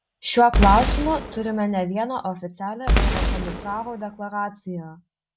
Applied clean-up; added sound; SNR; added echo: none; Boom; 0 dB; none.